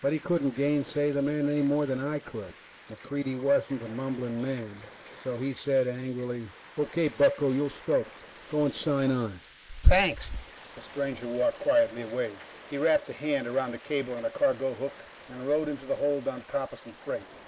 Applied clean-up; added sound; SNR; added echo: neural mask model Resemble Enhance denoiser.